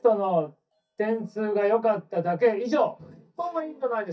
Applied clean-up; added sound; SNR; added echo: neural mask model DeepFilterNet 3.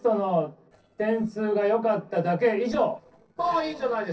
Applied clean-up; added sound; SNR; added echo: neural separator model SepFormer DNS4.